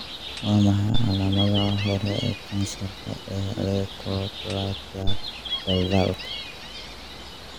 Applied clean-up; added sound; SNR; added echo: none; Gull, seagull; 4 dB; none.